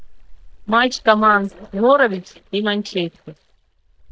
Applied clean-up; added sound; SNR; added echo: neural mask model DeepFilterNet 3.